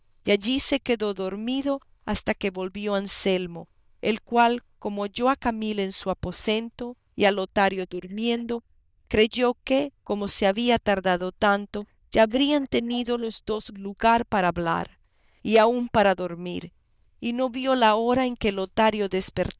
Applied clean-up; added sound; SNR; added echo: neural diffusion model UNIVERSE++.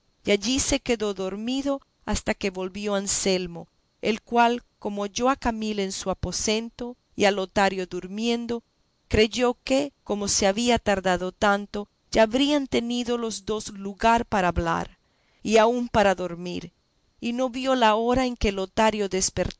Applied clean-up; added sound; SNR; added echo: none; none; none; none.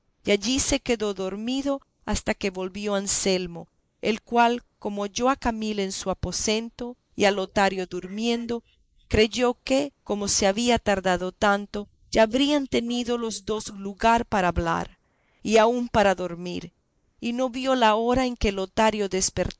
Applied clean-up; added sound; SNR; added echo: neural mask model Resemble Enhance denoiser.